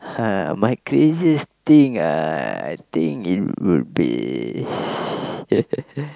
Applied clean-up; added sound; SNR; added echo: none; none; none; none.